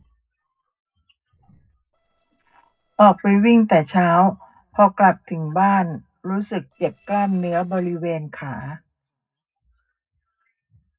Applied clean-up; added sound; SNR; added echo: neural separator model SepFormer DNS4.